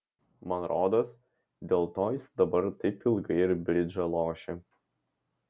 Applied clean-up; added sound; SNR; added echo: none; none; none; none.